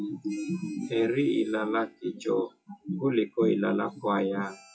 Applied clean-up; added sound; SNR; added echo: classical method WPE with log-MMSE.